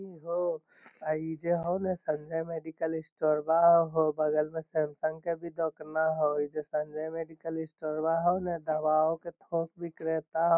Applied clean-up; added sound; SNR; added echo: none; none; none; none.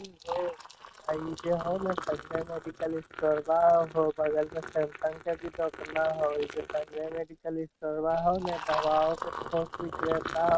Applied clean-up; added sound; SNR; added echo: neural mask model RNNoise.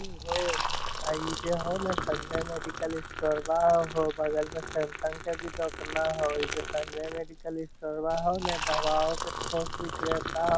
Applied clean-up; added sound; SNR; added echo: none; Liquid; 5 dB; none.